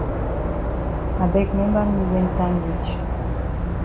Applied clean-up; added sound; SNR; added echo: none; Insect / Frog; -1 dB; none.